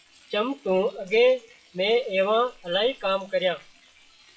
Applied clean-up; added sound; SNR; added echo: classical method WPE with log-MMSE.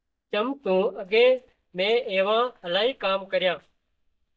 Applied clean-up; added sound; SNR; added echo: neural mask model DeepFilterNet 3.